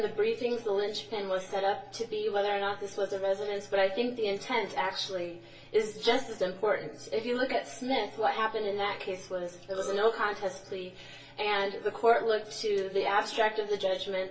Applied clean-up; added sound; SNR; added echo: none; Burping, eructation; 12 dB; reverberation time 0.2 s.